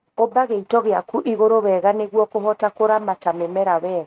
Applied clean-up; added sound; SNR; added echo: neural mask model RNNoise.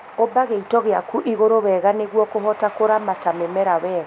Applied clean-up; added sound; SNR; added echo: none; Train; 19 dB; none.